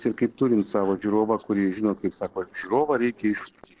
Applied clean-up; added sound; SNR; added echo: neural separator model SepFormer DNS4.